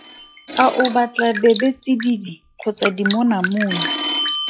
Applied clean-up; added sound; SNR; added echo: classical method log-MMSE.